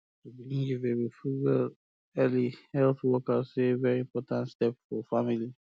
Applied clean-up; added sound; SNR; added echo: none; none; none; none.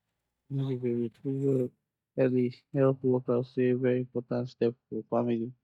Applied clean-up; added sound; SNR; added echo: neural mask model DeepFilterNet 3.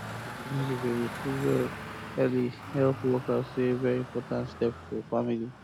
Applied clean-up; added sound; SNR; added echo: none; Traffic noise, roadway noise; 11 dB; none.